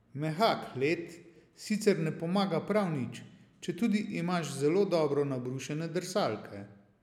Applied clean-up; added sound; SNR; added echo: none; none; none; none.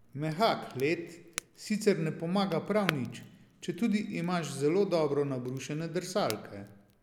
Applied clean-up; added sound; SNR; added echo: none; Crackle; 16 dB; none.